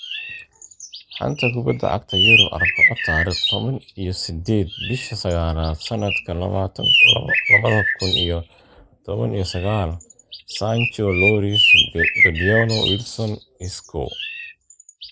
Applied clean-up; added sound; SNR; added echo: neural mask model Resemble Enhance denoiser.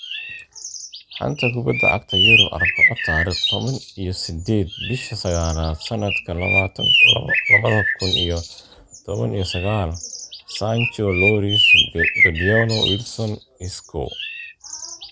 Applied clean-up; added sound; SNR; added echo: none; Bird; -2 dB; none.